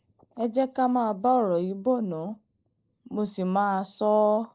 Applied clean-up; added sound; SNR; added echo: neural mask model Resemble Enhance denoiser.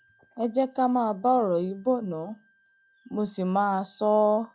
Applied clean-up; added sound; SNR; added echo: classical method log-MMSE.